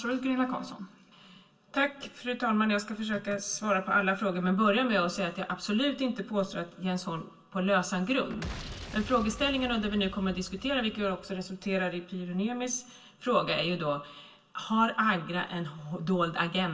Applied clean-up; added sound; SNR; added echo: none; Boom; 13 dB; reverberation time 0.1 s.